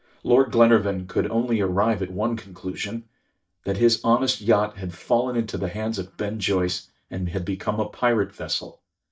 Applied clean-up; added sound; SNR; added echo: neural mask model DeepFilterNet 3.